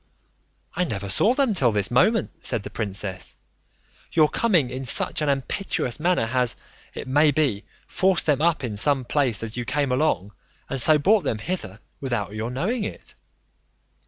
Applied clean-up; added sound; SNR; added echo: none; none; none; none.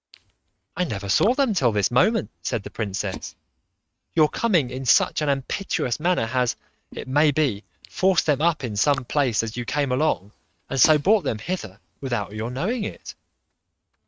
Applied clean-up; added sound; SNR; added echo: neural mask model RNNoise.